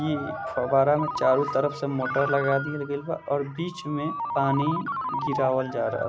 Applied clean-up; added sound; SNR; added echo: none; Ringtone; 6 dB; none.